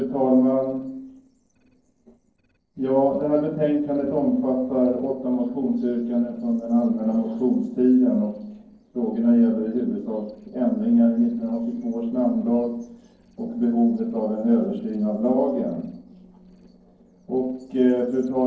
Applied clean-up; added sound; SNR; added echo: neural separator model SepFormer DNS4.